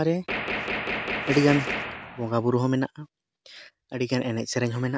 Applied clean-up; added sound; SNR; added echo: none; Gunshot, gunfire; 4 dB; none.